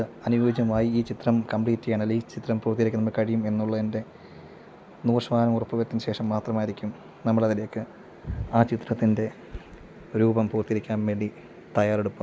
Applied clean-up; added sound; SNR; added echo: none; none; none; none.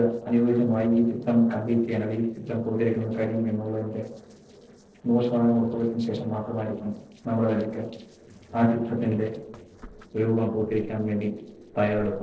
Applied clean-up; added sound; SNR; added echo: neural separator model SepFormer DNS4.